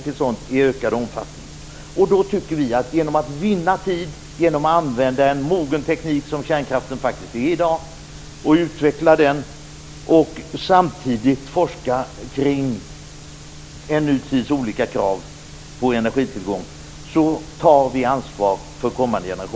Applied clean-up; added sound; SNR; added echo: none; none; none; none.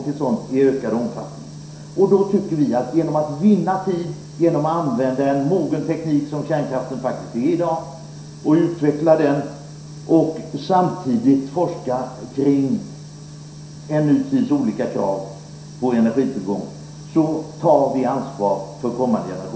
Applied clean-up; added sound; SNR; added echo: none; none; none; reverberation time 0.7 s.